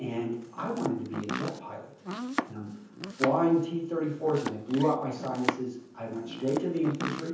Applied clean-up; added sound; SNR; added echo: none; Domestic sounds, home sounds; 7 dB; reverberation time 0.7 s.